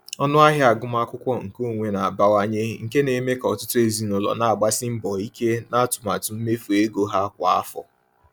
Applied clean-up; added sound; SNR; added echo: none; none; none; none.